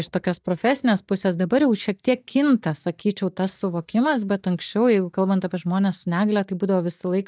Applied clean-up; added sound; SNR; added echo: neural mask model DeepFilterNet 3.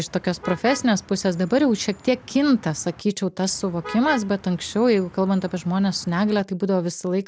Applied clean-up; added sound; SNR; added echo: none; Motor vehicle (road); 18 dB; none.